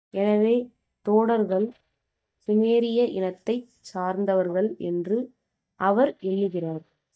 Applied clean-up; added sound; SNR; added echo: neural mask model DeepFilterNet 3.